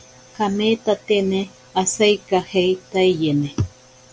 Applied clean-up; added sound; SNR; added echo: none; none; none; none.